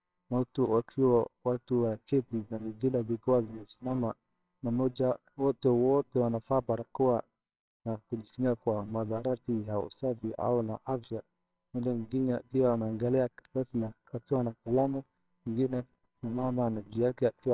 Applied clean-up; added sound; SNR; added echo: neural separator model SepFormer WHAMR!.